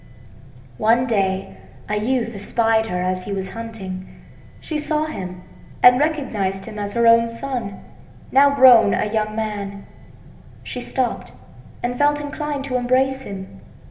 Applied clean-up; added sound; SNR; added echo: none; none; none; reverberation time 0.8 s.